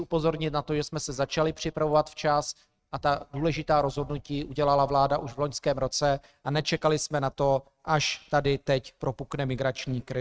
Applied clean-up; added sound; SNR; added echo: neural mask model RNNoise.